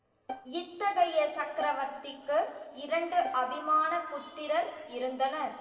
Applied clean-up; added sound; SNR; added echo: neural separator model SepFormer DNS4.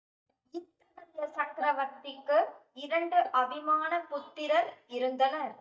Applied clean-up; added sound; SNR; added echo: neural mask model DeepFilterNet 3.